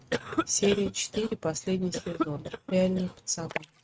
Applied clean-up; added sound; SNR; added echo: neural mask model RNNoise.